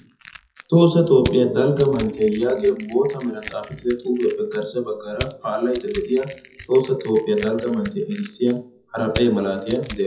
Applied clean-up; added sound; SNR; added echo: classical method WPE with log-MMSE.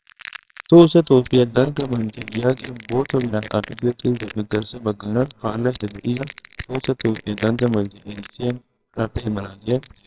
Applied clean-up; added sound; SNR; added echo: neural separator model SepFormer WHAMR!.